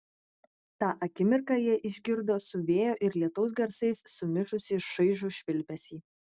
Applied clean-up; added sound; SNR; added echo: none; none; none; none.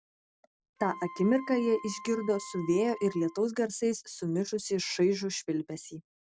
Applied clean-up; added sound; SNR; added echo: none; Wind instrument, woodwind instrument; 16 dB; none.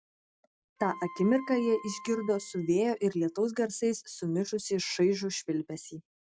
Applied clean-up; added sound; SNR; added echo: classical method log-MMSE.